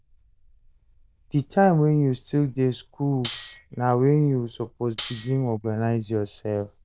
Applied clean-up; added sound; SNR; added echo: neural diffusion model UNIVERSE++.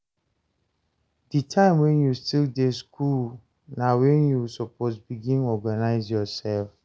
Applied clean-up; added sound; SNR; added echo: none; none; none; none.